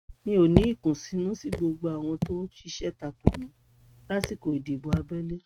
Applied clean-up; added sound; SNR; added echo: neural mask model RNNoise.